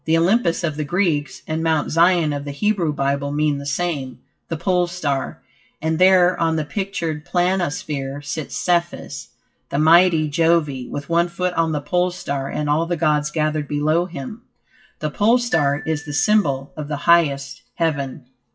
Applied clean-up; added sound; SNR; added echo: classical method WPE with log-MMSE.